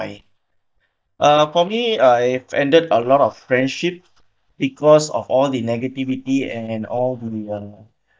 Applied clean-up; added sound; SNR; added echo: neural mask model DeepFilterNet 3.